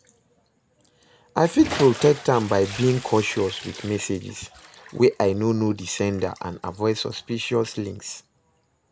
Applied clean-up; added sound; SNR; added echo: none; Bathtub (filling or washing) / Splash, splatter; 17 dB; none.